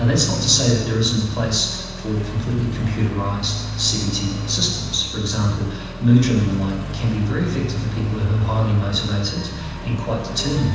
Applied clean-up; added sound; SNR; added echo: none; Accelerating, revving, vroom; 7 dB; reverberation time 1.1 s.